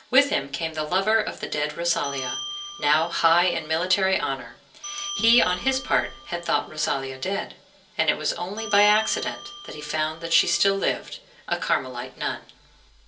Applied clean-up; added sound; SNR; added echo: none; Bell; 12 dB; reverberation time 0.3 s.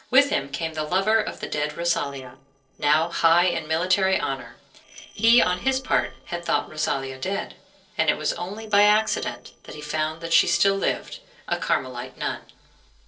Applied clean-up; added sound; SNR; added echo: neural separator model SepFormer DNS4.